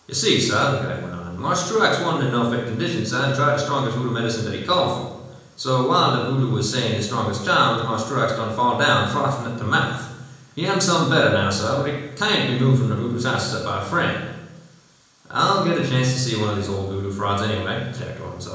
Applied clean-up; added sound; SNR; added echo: none; none; none; reverberation time 1.0 s.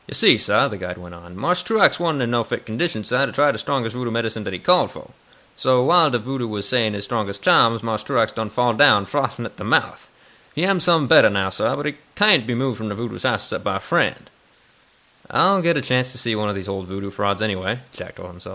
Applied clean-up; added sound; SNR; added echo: none; none; none; none.